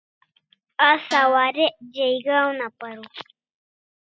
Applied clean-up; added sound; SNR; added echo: classical method spectral subtraction.